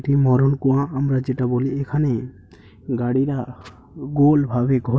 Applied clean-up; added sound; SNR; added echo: none; none; none; none.